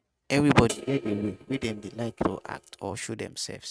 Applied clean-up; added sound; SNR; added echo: neural mask model RNNoise.